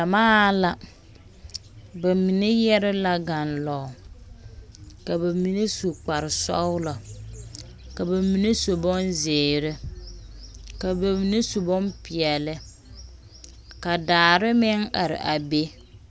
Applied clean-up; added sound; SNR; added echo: none; none; none; none.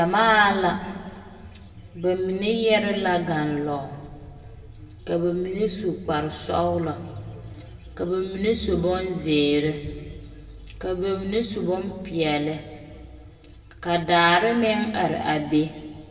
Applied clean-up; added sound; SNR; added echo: none; none; none; reverberation time 1.6 s.